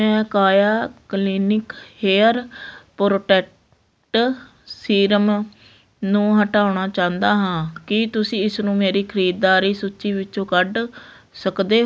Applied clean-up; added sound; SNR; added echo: none; none; none; none.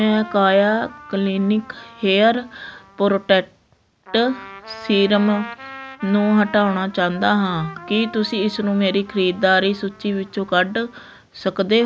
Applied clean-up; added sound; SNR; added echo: none; Trumpet; 19 dB; none.